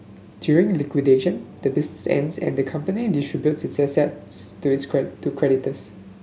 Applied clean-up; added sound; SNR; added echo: none; none; none; none.